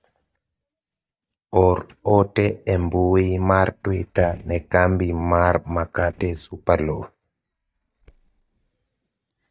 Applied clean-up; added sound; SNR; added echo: neural mask model DeepFilterNet 3.